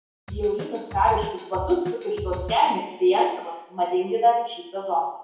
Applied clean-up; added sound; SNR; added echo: none; Drum kit; 11 dB; reverberation time 0.9 s.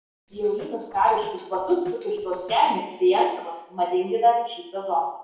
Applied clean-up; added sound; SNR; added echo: neural separator model SepFormer DNS4.